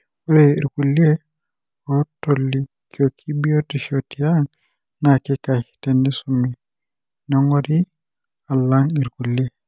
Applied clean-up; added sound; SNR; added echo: none; none; none; none.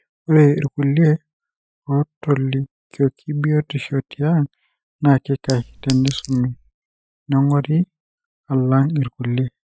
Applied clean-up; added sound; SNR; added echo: classical method Wiener filter.